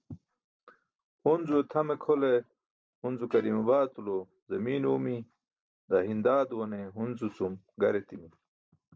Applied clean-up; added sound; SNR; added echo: neural separator model SepFormer DNS4.